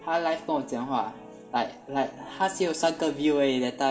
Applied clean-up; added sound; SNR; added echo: none; Guitar; 19 dB; reverberation time 0.4 s.